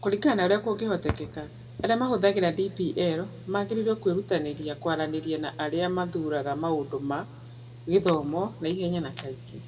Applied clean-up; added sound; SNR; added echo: none; Mechanical fan / Engine; 17 dB; reverberation time 1.9 s.